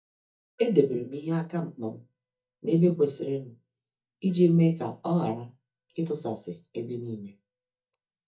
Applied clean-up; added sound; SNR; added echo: neural mask model DeepFilterNet 3.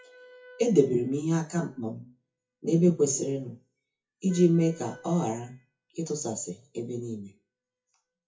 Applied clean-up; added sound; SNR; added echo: classical method WPE with log-MMSE.